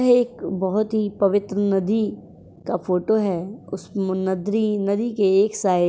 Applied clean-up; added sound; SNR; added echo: none; none; none; none.